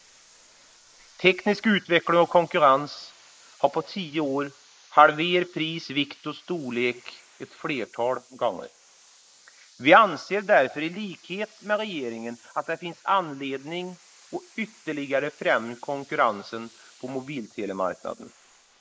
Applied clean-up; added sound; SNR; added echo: neural mask model Resemble Enhance denoiser.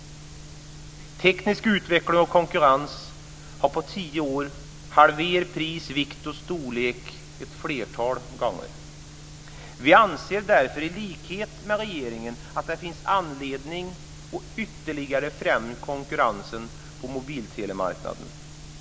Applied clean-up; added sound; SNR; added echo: none; none; none; none.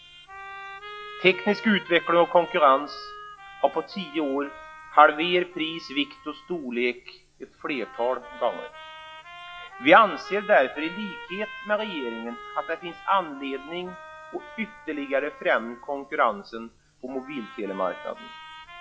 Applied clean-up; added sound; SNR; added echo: classical method log-MMSE.